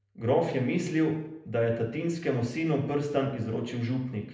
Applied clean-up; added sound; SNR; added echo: none; none; none; reverberation time 0.7 s.